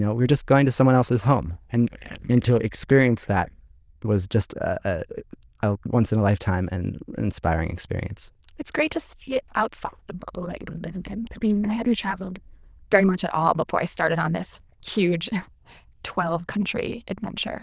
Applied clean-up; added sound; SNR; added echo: neural diffusion model UNIVERSE++.